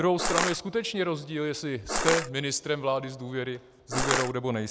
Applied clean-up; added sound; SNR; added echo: none; Crushing; -2 dB; none.